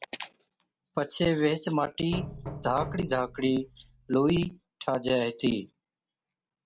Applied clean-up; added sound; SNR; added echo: none; Knock; 11 dB; none.